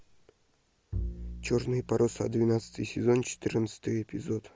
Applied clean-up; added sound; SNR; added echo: none; Bowed string instrument; 10 dB; none.